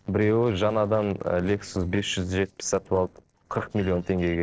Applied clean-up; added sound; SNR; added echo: neural separator model SepFormer DNS4.